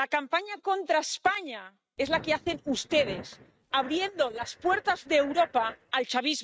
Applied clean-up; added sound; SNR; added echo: neural mask model RNNoise.